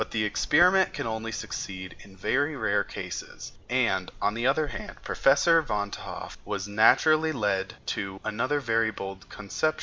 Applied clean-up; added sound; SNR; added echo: none; Bird vocalization, bird call, bird song; 17 dB; none.